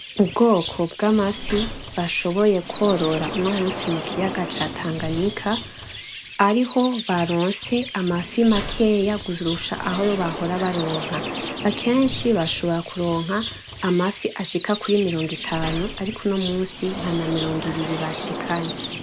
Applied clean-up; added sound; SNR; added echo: none; Sliding door + Bird; 8 dB; none.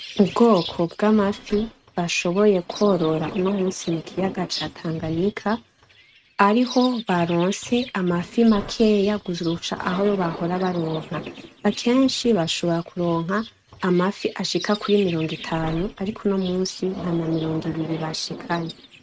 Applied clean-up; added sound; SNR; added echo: neural mask model RNNoise.